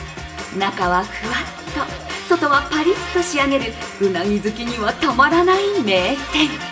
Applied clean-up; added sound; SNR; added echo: none; none; none; reverberation time 1.4 s.